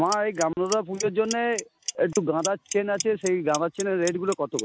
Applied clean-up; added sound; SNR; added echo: none; Clock; 12 dB; none.